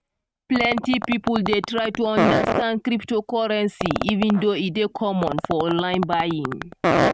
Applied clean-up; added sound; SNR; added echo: neural mask model RNNoise.